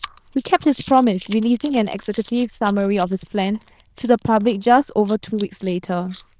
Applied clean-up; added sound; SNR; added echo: neural diffusion model UNIVERSE++.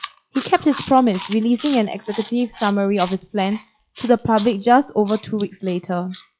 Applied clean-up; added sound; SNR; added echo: classical method log-MMSE.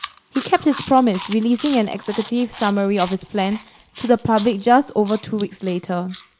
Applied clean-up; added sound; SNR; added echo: none; Chewing, mastication; 18 dB; none.